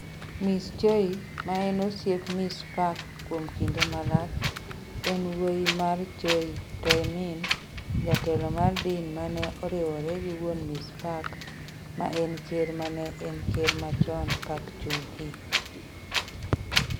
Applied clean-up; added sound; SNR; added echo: none; Wind; 2 dB; none.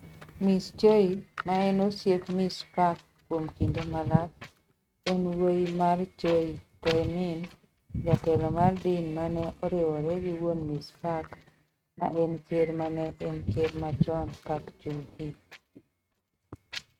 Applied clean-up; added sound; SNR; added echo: neural mask model RNNoise.